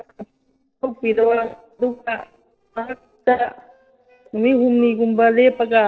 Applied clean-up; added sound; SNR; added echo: neural separator model SepFormer DNS4.